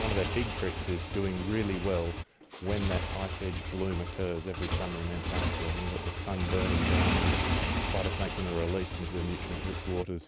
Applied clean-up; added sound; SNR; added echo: none; Motorcycle / Engine; -2 dB; none.